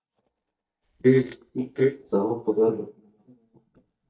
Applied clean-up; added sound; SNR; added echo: neural mask model DeepFilterNet 3.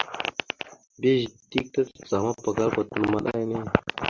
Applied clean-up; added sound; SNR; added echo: none; none; none; none.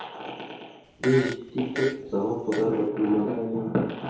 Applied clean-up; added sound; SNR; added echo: none; Fart; 12 dB; reverberation time 2.0 s.